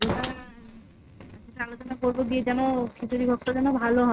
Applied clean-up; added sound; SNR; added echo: neural mask model RNNoise.